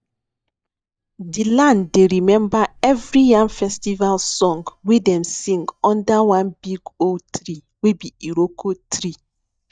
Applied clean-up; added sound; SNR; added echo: neural mask model DeepFilterNet 3.